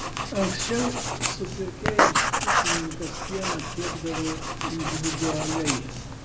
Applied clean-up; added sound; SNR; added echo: none; Writing; -4 dB; reverberation time 0.5 s.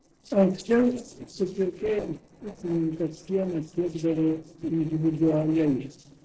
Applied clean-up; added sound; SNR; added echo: neural separator model SepFormer DNS4.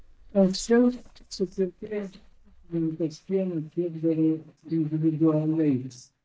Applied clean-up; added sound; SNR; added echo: neural mask model DeepFilterNet 3.